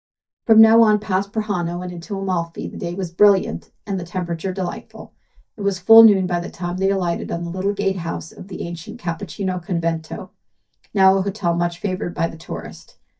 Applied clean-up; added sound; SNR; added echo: neural mask model DeepFilterNet 3.